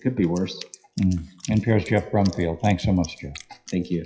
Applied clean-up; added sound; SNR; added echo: classical method WPE with log-MMSE.